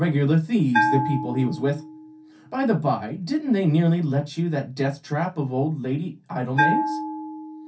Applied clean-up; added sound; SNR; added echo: none; Bell; 6 dB; reverberation time 0.3 s.